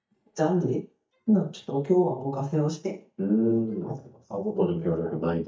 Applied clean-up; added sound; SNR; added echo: neural mask model DeepFilterNet 3.